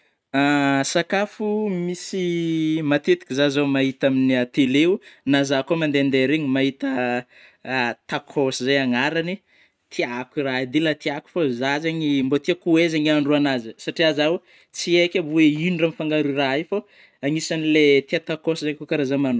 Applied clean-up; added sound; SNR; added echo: none; none; none; none.